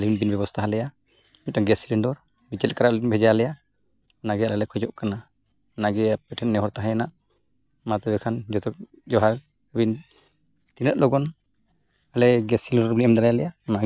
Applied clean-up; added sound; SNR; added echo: none; none; none; none.